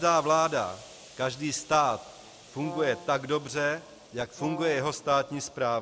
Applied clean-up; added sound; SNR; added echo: none; Explosion + Brass instrument; 18 dB; none.